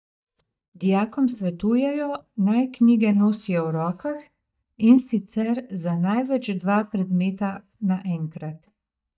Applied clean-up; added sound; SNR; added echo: neural mask model DeepFilterNet 3.